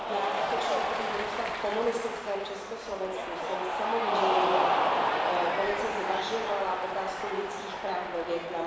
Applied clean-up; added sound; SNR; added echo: none; Cheering; -3 dB; reverberation time 1.0 s.